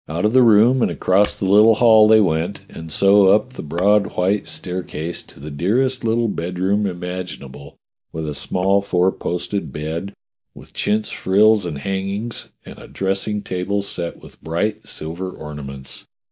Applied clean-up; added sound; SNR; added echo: neural mask model DeepFilterNet 3.